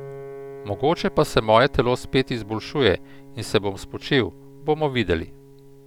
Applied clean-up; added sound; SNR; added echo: none; Piano; 19 dB; none.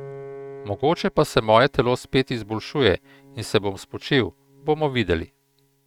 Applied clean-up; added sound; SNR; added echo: neural mask model RNNoise.